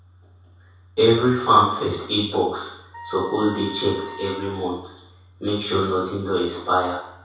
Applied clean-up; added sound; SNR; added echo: none; Wind instrument, woodwind instrument; 15 dB; reverberation time 0.7 s.